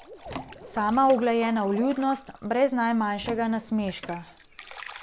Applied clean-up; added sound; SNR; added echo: none; Door + Drip; 17 dB; none.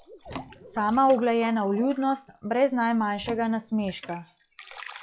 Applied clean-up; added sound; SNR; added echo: classical method log-MMSE.